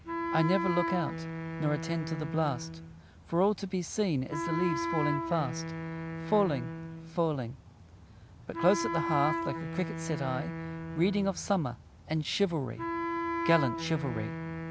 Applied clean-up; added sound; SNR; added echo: none; Wind instrument, woodwind instrument; 4 dB; none.